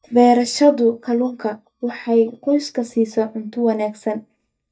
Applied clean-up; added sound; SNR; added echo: neural mask model DeepFilterNet 3.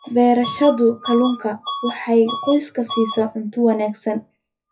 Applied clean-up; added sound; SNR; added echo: classical method WPE with log-MMSE.